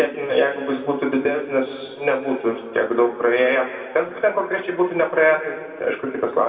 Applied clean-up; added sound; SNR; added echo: none; none; none; reverberation time 1.9 s.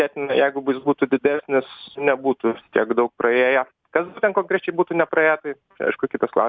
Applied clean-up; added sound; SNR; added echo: none; none; none; none.